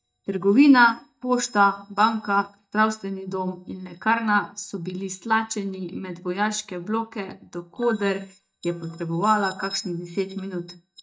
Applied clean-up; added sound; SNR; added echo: neural mask model DeepFilterNet 3.